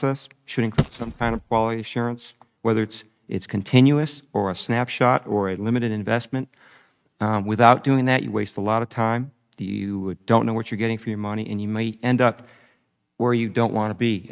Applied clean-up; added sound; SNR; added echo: neural mask model RNNoise.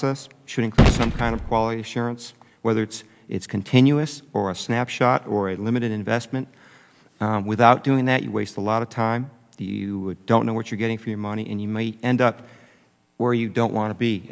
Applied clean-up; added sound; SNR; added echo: none; Gunshot, gunfire; 1 dB; none.